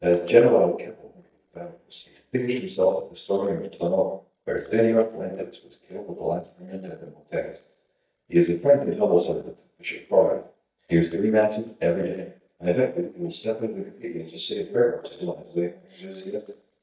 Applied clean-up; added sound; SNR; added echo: neural mask model DeepFilterNet 3.